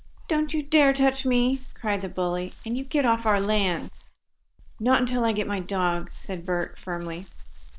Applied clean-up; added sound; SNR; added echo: none; Dog; 9 dB; none.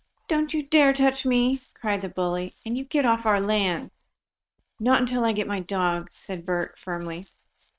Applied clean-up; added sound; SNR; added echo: neural mask model RNNoise.